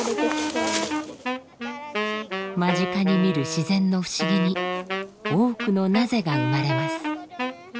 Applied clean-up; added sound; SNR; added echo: none; Wind instrument, woodwind instrument; 4 dB; none.